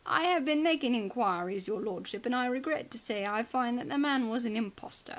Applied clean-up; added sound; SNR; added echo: none; none; none; none.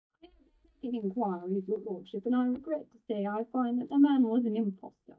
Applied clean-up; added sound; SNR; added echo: neural mask model DeepFilterNet 3.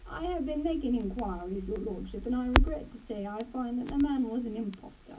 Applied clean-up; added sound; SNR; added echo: none; Crackle; 2 dB; reverberation time 0.3 s.